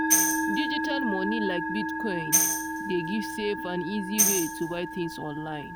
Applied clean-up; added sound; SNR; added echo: none; Tambourine + Musical instrument; -4 dB; none.